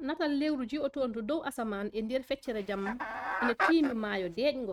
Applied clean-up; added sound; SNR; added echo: neural mask model RNNoise.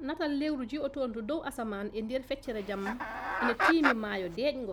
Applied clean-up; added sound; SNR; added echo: none; Chicken, rooster; -1 dB; none.